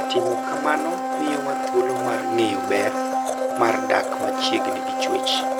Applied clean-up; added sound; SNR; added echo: none; Domestic sounds, home sounds; -1 dB; none.